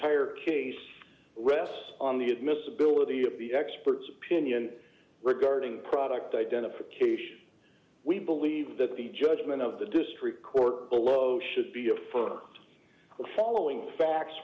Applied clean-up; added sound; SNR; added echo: none; none; none; none.